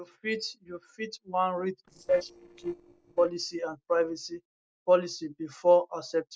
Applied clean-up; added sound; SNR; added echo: neural separator model SepFormer DNS4.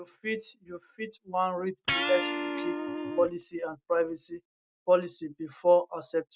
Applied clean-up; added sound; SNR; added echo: none; Electric guitar; 4 dB; none.